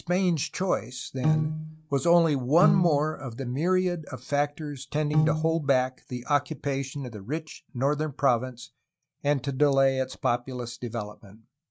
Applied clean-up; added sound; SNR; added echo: neural mask model RNNoise.